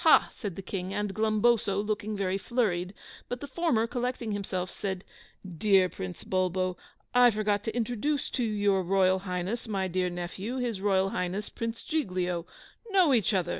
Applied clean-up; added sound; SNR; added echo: none; none; none; none.